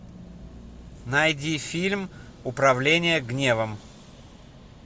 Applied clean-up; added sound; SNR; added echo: none; none; none; none.